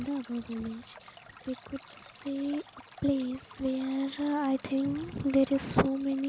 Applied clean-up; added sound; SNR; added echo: none; Stream; 18 dB; none.